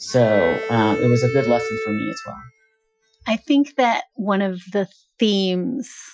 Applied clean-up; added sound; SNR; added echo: classical method Wiener filter.